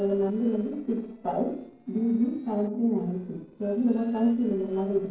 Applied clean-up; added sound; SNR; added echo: neural separator model SepFormer DNS4.